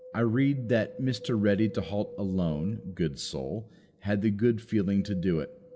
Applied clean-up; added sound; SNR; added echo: none; Wind; 19 dB; none.